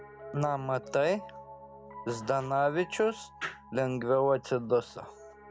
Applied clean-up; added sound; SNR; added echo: none; Piano; 17 dB; none.